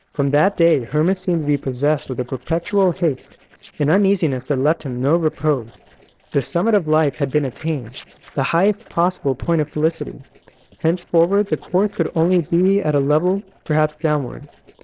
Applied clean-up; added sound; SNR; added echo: neural separator model SepFormer DNS4.